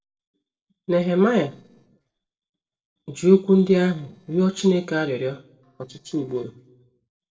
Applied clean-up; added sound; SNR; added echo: neural separator model SepFormer DNS4.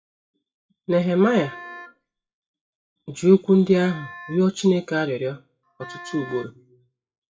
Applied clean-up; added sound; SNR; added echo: classical method WPE with log-MMSE.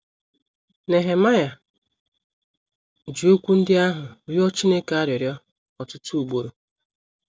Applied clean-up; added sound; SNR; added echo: none; none; none; none.